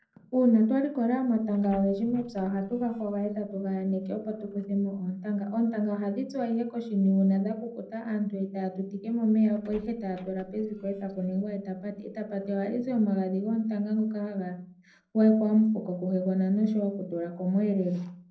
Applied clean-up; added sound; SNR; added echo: neural separator model SepFormer DNS4.